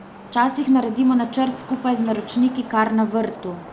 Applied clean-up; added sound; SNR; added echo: none; Traffic noise, roadway noise; 17 dB; none.